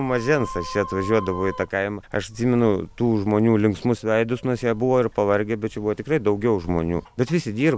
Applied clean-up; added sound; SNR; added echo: none; none; none; none.